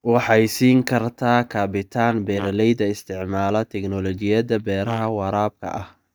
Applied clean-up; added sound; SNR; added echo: neural mask model DeepFilterNet 3.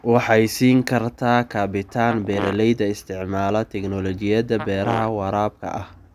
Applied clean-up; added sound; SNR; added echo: none; Fart; 12 dB; none.